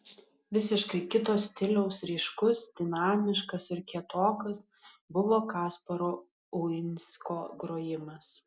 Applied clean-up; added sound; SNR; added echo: none; none; none; none.